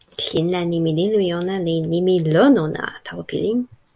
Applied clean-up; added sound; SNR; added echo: none; none; none; none.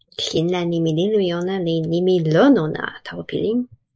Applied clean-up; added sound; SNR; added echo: neural mask model Resemble Enhance denoiser.